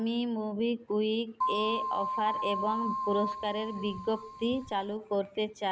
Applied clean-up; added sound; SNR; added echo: none; Keyboard (musical); 3 dB; none.